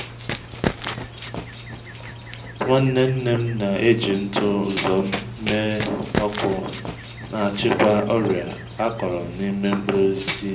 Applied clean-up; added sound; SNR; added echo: none; Run; 9 dB; reverberation time 0.5 s.